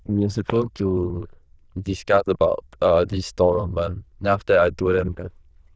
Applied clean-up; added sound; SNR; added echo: neural diffusion model UNIVERSE++.